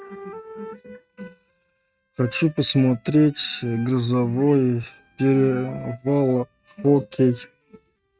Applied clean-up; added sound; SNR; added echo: neural mask model RNNoise.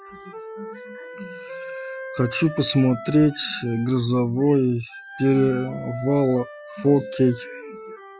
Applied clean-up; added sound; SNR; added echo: classical method Wiener filter.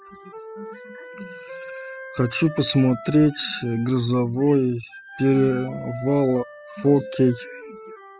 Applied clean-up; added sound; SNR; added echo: classical method spectral subtraction.